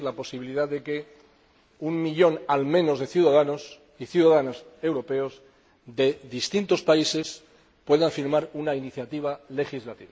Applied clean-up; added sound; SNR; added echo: none; none; none; none.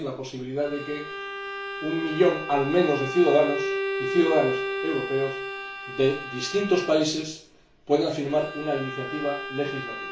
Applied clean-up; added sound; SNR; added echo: none; Bowed string instrument; 7 dB; reverberation time 0.3 s.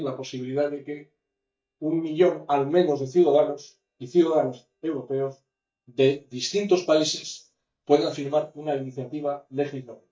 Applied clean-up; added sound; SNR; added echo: neural mask model DeepFilterNet 3.